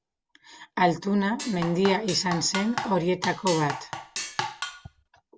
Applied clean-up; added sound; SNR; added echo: none; Drum kit; 8 dB; none.